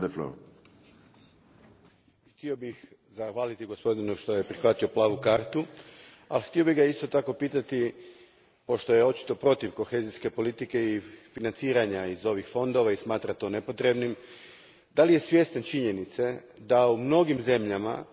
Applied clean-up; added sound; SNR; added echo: none; none; none; none.